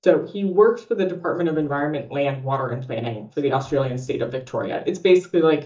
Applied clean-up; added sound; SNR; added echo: neural mask model DeepFilterNet 3.